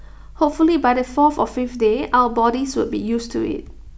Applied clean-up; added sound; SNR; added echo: none; none; none; none.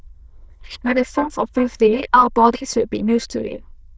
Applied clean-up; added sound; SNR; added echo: neural diffusion model UNIVERSE++.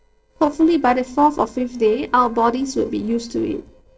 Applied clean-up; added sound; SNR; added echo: neural separator model SepFormer DNS4.